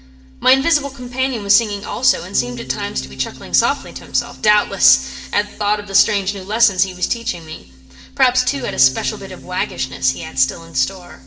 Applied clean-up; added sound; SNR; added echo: none; Bass guitar; 19 dB; reverberation time 2.4 s.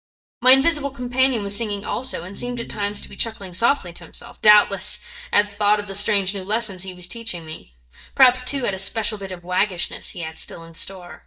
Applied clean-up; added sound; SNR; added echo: neural mask model DeepFilterNet 3.